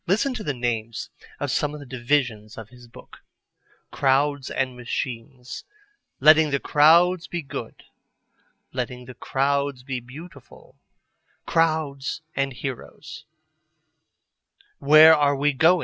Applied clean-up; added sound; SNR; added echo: none; none; none; none.